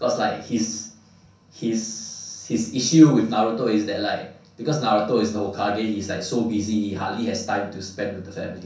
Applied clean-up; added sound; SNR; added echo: none; none; none; reverberation time 0.6 s.